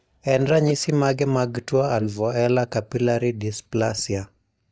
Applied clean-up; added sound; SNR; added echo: neural mask model DeepFilterNet 3.